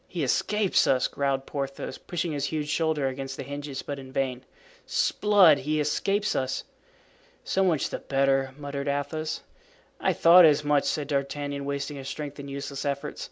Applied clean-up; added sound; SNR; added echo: none; none; none; none.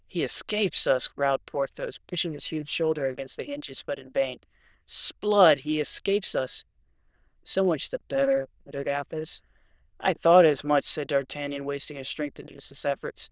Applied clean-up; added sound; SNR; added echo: neural diffusion model UNIVERSE++.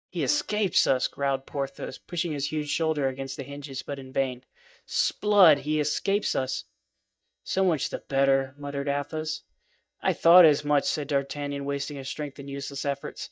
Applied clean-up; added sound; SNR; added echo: neural mask model DeepFilterNet 3.